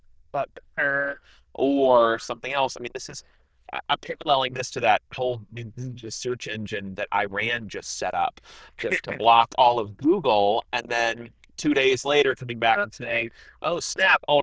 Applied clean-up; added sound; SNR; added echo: neural diffusion model UNIVERSE++.